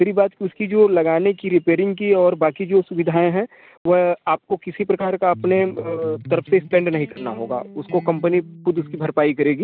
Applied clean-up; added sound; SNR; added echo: none; Electric guitar; 17 dB; none.